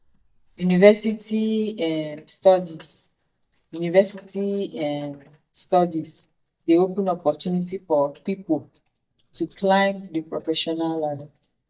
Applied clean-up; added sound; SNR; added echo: neural mask model DeepFilterNet 3.